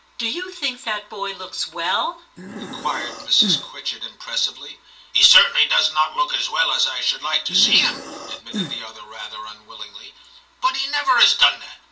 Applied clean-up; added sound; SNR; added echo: none; Breathing; 10 dB; reverberation time 0.2 s.